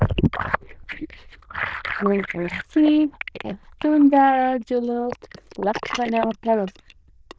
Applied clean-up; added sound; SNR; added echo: neural diffusion model UNIVERSE++.